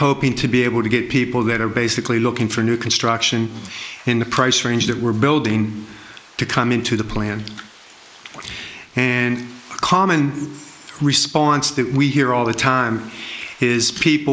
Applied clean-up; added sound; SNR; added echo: neural mask model Resemble Enhance denoiser.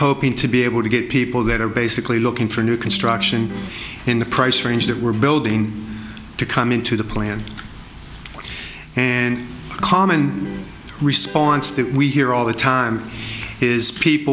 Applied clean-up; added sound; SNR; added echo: none; Electric guitar; 12 dB; none.